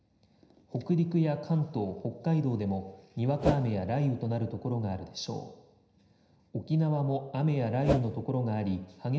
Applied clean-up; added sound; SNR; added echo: none; Whoosh, swoosh, swish; 0 dB; reverberation time 0.9 s.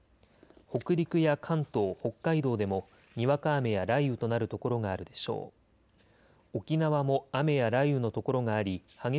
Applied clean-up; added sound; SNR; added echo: none; none; none; none.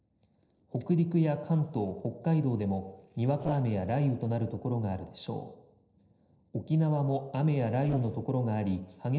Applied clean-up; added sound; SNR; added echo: neural separator model SepFormer DNS4.